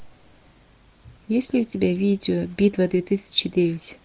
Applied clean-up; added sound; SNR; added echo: none; none; none; none.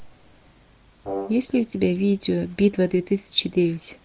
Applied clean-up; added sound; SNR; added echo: none; Brass instrument; 10 dB; none.